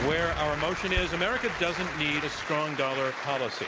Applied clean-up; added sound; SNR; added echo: none; Fireworks; 12 dB; none.